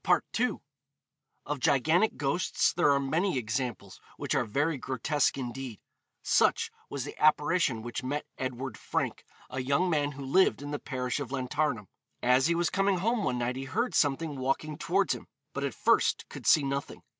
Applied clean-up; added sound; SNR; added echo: none; none; none; none.